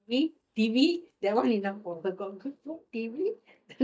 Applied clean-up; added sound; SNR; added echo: neural mask model DeepFilterNet 3.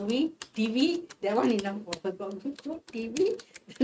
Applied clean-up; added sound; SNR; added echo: neural mask model RNNoise.